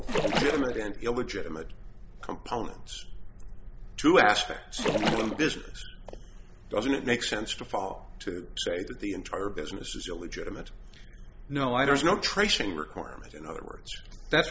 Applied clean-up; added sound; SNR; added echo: none; Splash, splatter; 1 dB; none.